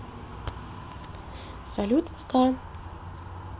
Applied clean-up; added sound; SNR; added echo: none; none; none; none.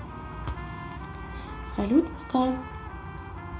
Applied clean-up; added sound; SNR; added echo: none; Trumpet; 15 dB; reverberation time 0.4 s.